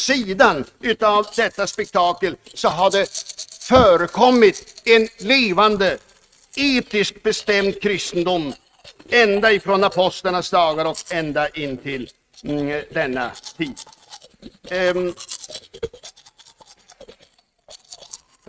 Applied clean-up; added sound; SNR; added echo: neural mask model RNNoise.